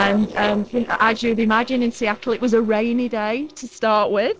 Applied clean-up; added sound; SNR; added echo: neural separator model SepFormer DNS4.